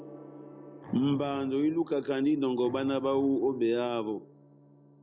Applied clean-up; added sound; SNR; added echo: none; Animal + Gong; 19 dB; none.